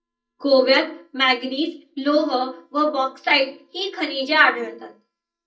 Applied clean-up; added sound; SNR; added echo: neural mask model DeepFilterNet 3.